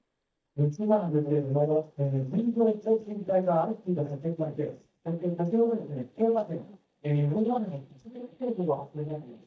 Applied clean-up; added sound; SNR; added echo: neural mask model DeepFilterNet 3.